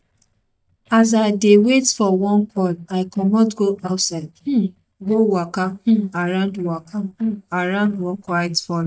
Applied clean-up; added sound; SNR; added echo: neural mask model DeepFilterNet 3.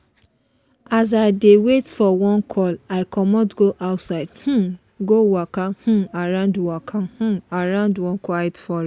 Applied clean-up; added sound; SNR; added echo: none; none; none; none.